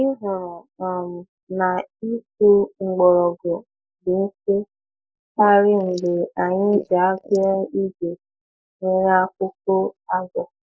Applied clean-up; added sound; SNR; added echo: neural mask model Resemble Enhance denoiser.